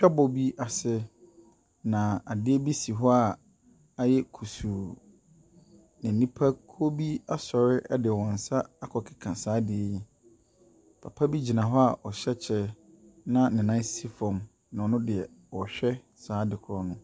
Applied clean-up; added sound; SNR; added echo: none; none; none; none.